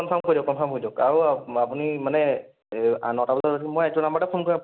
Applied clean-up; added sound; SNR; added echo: none; none; none; none.